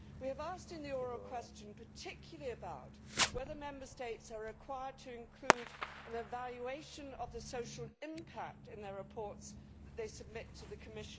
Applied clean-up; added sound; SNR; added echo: none; Fireworks; -2 dB; none.